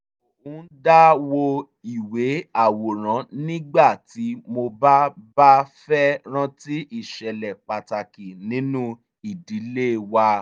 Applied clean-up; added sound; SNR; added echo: none; none; none; none.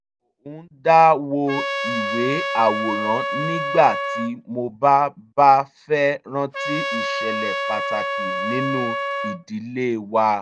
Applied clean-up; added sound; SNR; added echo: none; Trumpet; 4 dB; none.